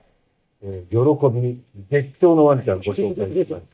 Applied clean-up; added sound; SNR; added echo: neural mask model DeepFilterNet 3.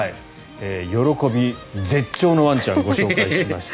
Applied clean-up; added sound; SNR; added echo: none; none; none; none.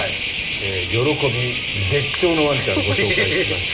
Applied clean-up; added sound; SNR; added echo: none; Cricket; 2 dB; reverberation time 0.4 s.